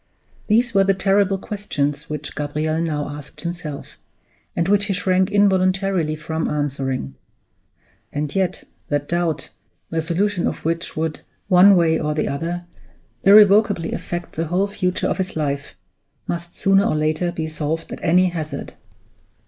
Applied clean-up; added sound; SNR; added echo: neural mask model Resemble Enhance denoiser.